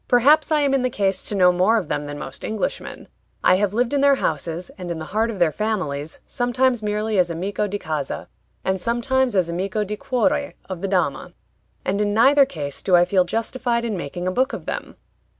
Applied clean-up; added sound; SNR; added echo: none; none; none; none.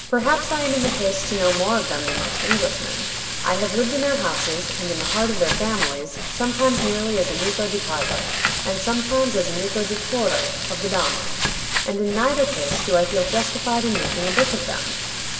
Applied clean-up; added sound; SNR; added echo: none; Frying (food); 2 dB; reverberation time 2.2 s.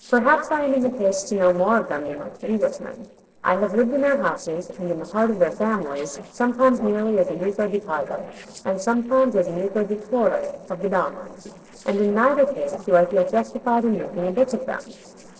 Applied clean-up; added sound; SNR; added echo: neural separator model SepFormer DNS4.